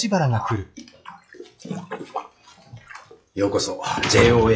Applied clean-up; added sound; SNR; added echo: classical method log-MMSE.